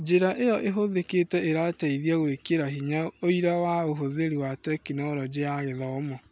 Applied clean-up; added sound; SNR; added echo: none; none; none; none.